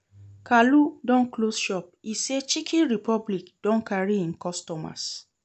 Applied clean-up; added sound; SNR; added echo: none; none; none; none.